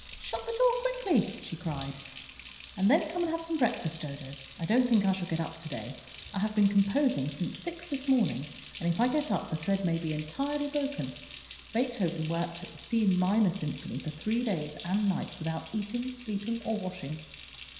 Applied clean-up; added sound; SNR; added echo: none; Water tap, faucet; 8 dB; reverberation time 0.9 s.